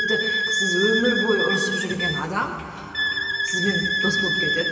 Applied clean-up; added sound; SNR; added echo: none; Wind instrument, woodwind instrument; -1 dB; reverberation time 2.7 s.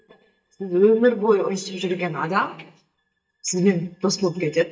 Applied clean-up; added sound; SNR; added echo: neural mask model DeepFilterNet 3.